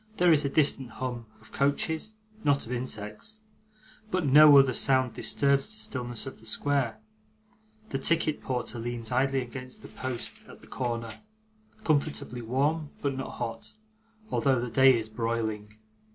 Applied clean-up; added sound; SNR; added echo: none; none; none; none.